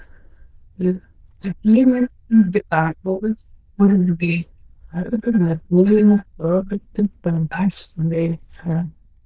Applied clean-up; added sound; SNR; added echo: neural diffusion model UNIVERSE++.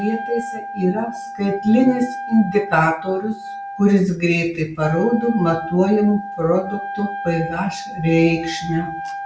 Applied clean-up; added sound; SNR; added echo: none; Wind instrument, woodwind instrument; 10 dB; none.